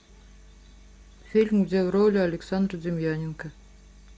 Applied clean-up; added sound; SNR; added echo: none; none; none; none.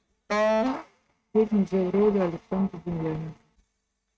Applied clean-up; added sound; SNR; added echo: neural mask model RNNoise.